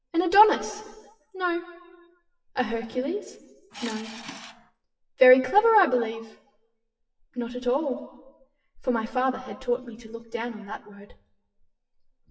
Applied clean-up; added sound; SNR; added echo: classical method WPE with log-MMSE.